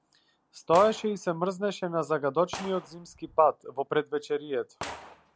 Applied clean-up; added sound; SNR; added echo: none; Gunshot, gunfire; 17 dB; none.